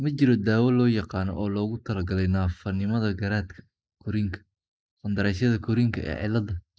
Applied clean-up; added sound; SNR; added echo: neural mask model Resemble Enhance denoiser.